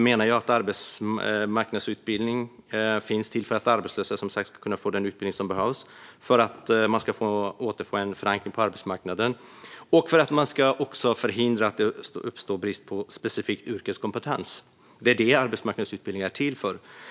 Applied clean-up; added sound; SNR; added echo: none; none; none; none.